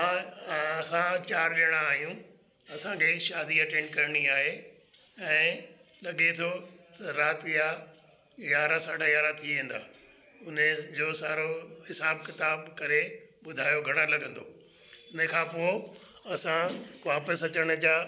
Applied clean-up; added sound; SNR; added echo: none; none; none; none.